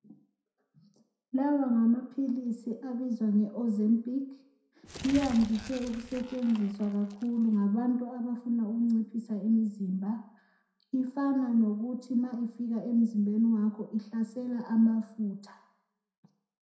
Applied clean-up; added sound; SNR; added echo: none; Crumpling, crinkling; 16 dB; reverberation time 0.5 s.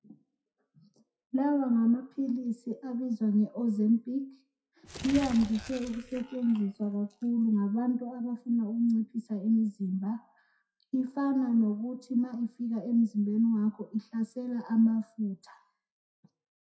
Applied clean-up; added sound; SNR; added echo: classical method WPE with log-MMSE.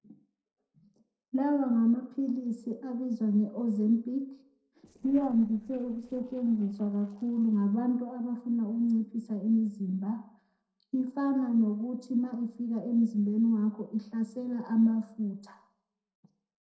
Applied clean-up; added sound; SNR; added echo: neural separator model SepFormer DNS4.